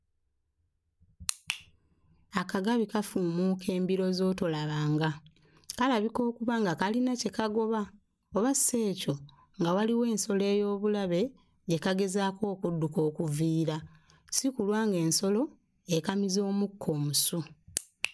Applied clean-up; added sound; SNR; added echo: none; none; none; none.